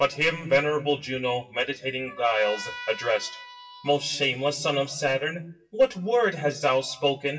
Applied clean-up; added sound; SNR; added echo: classical method WPE with log-MMSE.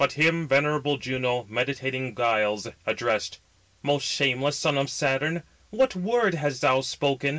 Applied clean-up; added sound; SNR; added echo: none; none; none; none.